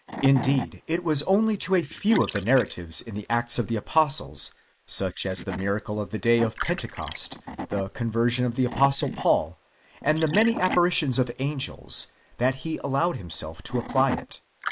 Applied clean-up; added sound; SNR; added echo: neural mask model Resemble Enhance denoiser.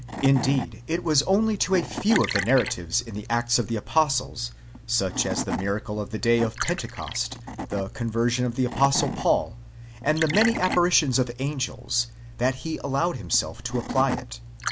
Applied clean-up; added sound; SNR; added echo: none; Liquid + Wood / Tools; 9 dB; none.